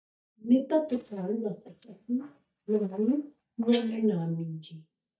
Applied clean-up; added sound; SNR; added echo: neural mask model DeepFilterNet 3.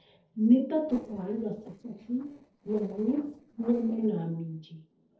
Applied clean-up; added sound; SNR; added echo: neural separator model SepFormer DNS4.